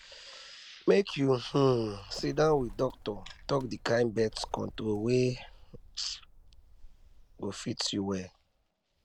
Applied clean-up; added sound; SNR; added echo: none; Bird; 19 dB; none.